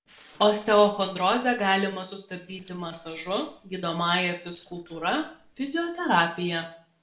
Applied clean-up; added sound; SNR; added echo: neural separator model SepFormer DNS4.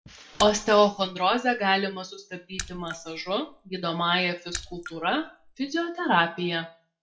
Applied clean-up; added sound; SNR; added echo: classical method WPE with log-MMSE.